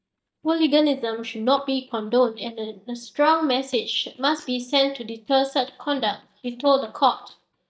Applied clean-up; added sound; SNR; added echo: neural mask model DeepFilterNet 3.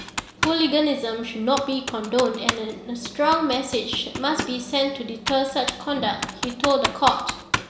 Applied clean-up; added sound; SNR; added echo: none; Computer keyboard; 7 dB; none.